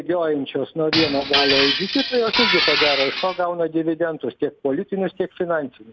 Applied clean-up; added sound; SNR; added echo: none; Glass; -1 dB; none.